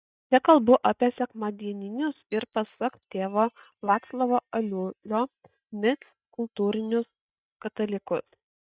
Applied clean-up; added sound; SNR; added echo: neural mask model DeepFilterNet 3.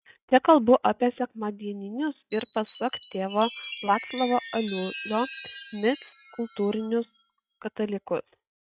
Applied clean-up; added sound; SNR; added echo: classical method log-MMSE.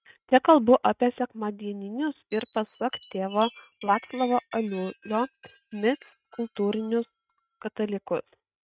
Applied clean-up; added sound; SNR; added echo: neural mask model RNNoise.